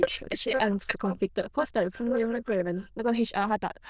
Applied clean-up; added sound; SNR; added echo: neural diffusion model UNIVERSE++.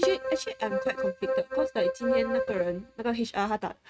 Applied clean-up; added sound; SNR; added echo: neural mask model RNNoise.